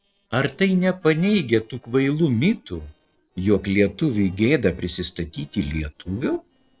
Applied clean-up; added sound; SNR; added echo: neural separator model SepFormer DNS4.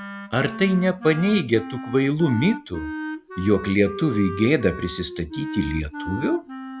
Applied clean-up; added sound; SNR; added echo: none; Wind instrument, woodwind instrument; 11 dB; none.